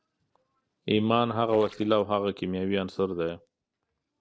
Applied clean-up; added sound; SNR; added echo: neural separator model SepFormer DNS4.